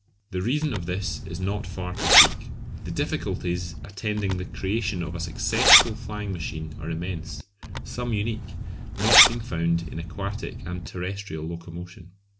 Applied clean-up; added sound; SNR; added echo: none; Zipper (clothing); -4 dB; none.